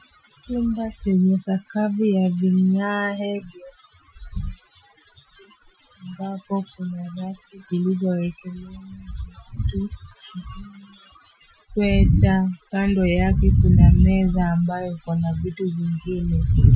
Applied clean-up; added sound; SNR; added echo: classical method Wiener filter.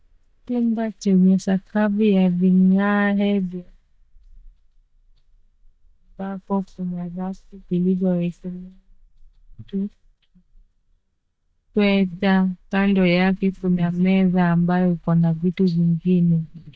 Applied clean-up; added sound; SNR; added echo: neural mask model DeepFilterNet 3.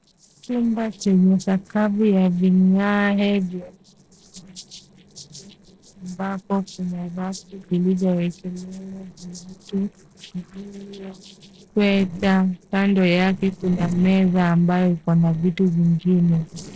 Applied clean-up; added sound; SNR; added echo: neural separator model SepFormer DNS4.